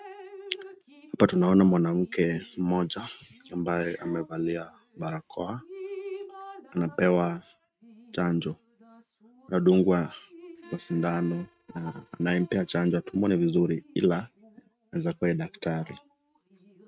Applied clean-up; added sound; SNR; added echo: neural mask model RNNoise.